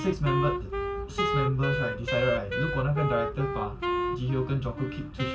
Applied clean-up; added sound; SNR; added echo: none; Wind instrument, woodwind instrument; 2 dB; reverberation time 0.1 s.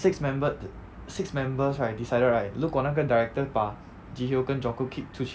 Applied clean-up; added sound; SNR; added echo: none; none; none; none.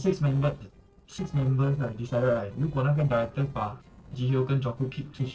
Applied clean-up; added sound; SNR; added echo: neural separator model SepFormer DNS4.